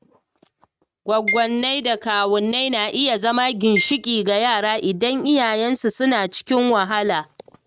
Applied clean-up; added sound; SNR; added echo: neural mask model RNNoise.